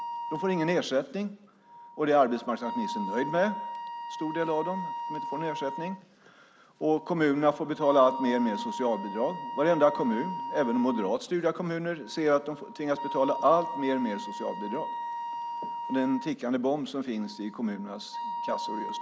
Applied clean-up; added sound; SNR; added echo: none; Wind instrument, woodwind instrument; 8 dB; none.